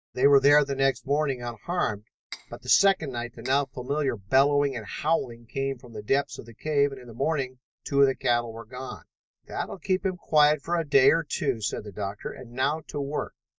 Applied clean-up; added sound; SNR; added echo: neural mask model DeepFilterNet 3.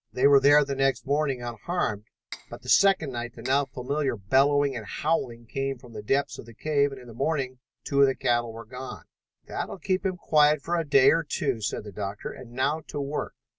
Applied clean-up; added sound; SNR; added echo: none; Cutlery, silverware; 18 dB; none.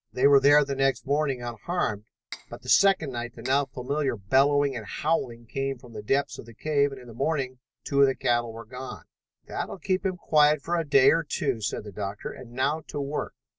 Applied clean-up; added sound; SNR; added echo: neural separator model SepFormer DNS4.